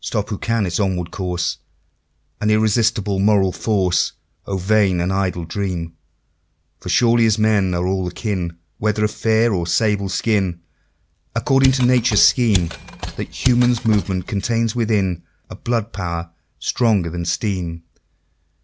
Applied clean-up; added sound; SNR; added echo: none; Mechanisms; 7 dB; none.